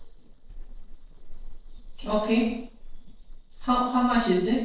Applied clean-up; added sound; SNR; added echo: neural separator model SepFormer DNS4.